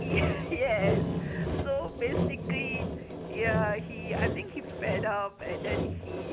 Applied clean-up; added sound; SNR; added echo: none; Sawing; -2 dB; none.